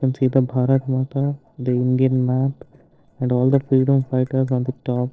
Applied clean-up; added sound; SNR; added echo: neural separator model SepFormer DNS4.